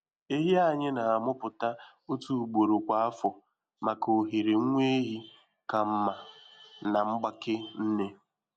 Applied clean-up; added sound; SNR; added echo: none; none; none; none.